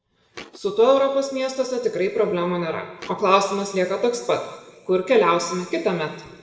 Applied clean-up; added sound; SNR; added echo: none; Thump, thud; 20 dB; reverberation time 1.4 s.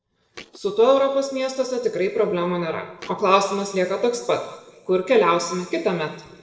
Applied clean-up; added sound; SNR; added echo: neural separator model SepFormer DNS4.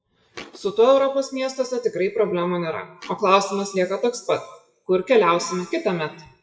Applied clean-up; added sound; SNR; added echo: classical method WPE with log-MMSE.